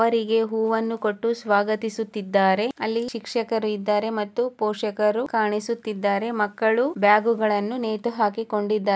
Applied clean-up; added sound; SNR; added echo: none; none; none; none.